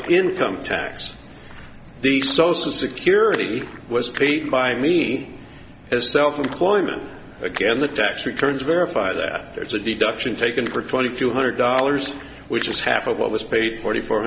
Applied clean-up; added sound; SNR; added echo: none; Splash, splatter; 19 dB; none.